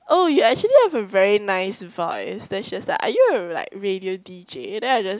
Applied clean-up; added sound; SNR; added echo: none; none; none; none.